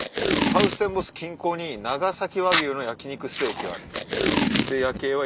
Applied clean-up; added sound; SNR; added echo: none; Packing tape, duct tape; -2 dB; none.